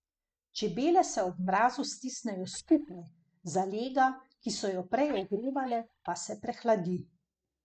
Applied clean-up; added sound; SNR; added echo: neural mask model DeepFilterNet 3.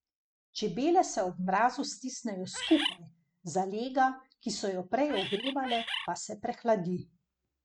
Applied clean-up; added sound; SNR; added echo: neural mask model RNNoise.